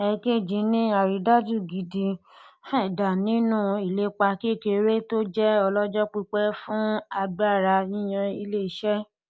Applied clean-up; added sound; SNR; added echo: none; none; none; none.